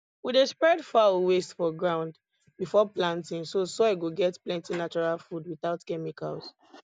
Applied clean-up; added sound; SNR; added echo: none; none; none; none.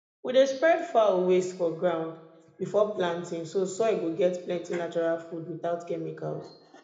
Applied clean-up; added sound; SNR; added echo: none; none; none; reverberation time 0.8 s.